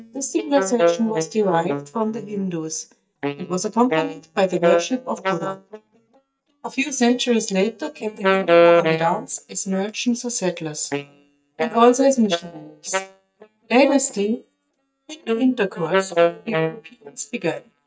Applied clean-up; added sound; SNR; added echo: neural mask model DeepFilterNet 3.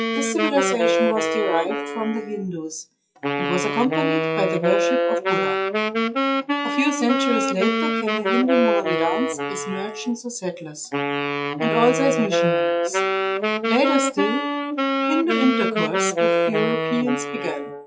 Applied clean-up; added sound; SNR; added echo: classical method WPE with log-MMSE.